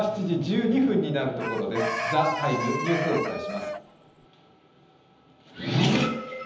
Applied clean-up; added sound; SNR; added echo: none; Chicken, rooster; 4 dB; reverberation time 0.9 s.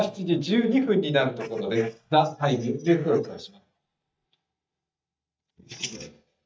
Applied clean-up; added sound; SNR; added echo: neural mask model DeepFilterNet 3.